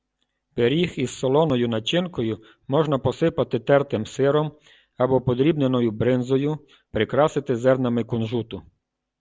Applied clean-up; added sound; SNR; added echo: none; none; none; none.